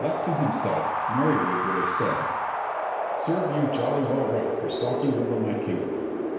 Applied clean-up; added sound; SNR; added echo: none; Wind; -1 dB; reverberation time 1.0 s.